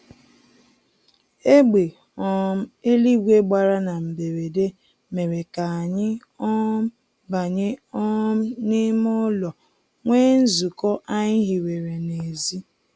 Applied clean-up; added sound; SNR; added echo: none; none; none; none.